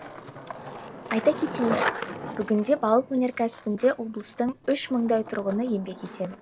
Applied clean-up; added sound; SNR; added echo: none; Skateboard; 9 dB; none.